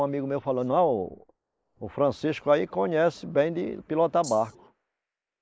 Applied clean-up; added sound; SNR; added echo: neural mask model Resemble Enhance denoiser.